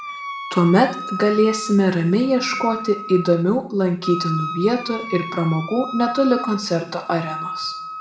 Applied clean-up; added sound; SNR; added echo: none; Wind instrument, woodwind instrument; 11 dB; reverberation time 0.5 s.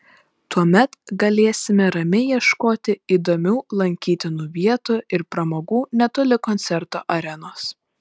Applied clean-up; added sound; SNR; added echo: none; none; none; none.